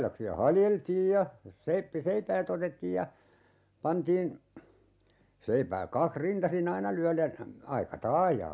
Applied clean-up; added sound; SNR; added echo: none; none; none; none.